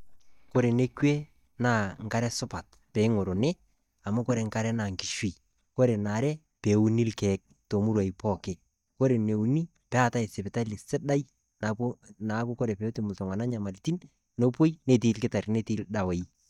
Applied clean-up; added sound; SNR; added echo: neural mask model DeepFilterNet 3.